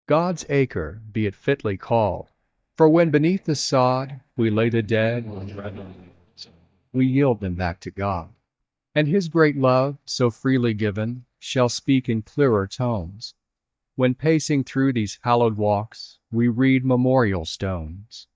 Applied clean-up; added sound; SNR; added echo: neural mask model DeepFilterNet 3.